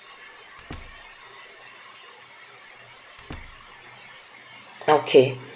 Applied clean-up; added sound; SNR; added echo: none; Slam; 20 dB; none.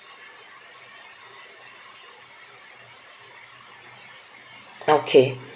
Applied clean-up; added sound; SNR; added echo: none; none; none; none.